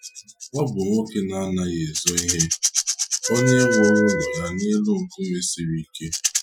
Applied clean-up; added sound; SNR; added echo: classical method Wiener filter.